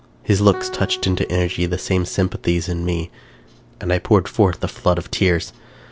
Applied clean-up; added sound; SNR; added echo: none; Guitar; 17 dB; none.